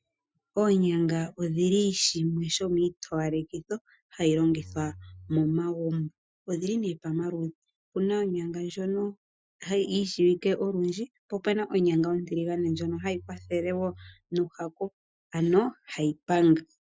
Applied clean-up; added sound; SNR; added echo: classical method Wiener filter.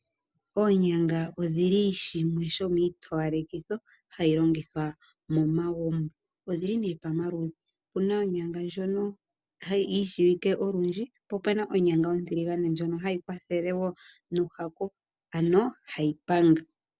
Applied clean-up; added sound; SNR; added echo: none; none; none; none.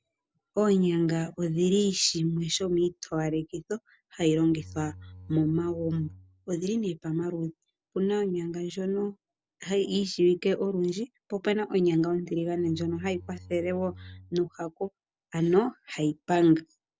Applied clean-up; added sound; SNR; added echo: none; Bowed string instrument; 19 dB; none.